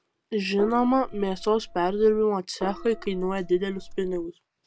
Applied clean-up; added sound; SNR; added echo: none; Gong; 12 dB; none.